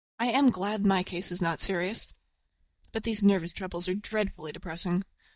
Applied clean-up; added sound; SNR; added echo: neural mask model DeepFilterNet 3.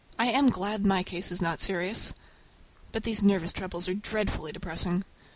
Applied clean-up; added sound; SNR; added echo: none; none; none; none.